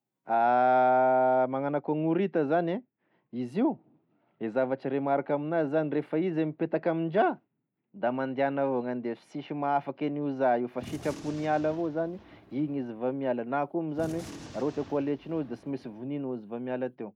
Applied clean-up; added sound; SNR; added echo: none; Gunshot, gunfire; 19 dB; none.